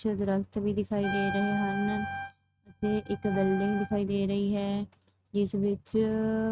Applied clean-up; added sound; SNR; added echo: neural mask model RNNoise.